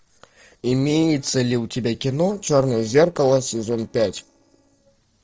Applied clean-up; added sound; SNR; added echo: neural separator model SepFormer DNS4.